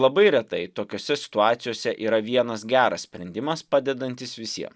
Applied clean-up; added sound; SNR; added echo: none; none; none; none.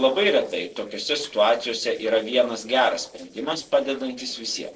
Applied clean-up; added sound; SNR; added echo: neural separator model SepFormer DNS4.